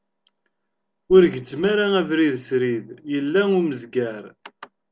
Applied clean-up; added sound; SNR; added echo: none; none; none; none.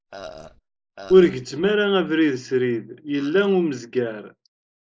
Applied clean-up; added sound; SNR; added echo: neural mask model Resemble Enhance denoiser.